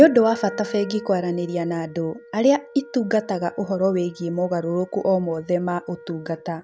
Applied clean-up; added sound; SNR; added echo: none; Wind instrument, woodwind instrument; 19 dB; none.